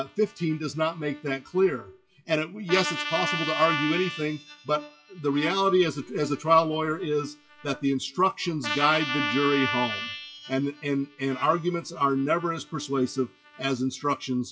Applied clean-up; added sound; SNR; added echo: classical method WPE with log-MMSE.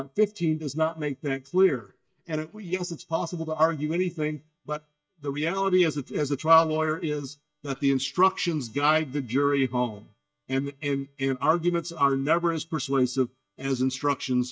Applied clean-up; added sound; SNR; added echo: neural mask model DeepFilterNet 3.